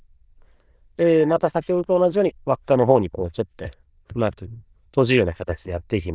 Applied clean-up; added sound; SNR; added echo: neural diffusion model UNIVERSE++.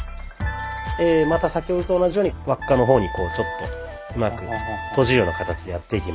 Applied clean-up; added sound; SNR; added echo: none; Wind instrument, woodwind instrument; 11 dB; none.